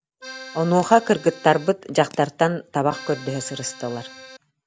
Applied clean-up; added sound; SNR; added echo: none; Crack / Crackle + Accordion; 18 dB; none.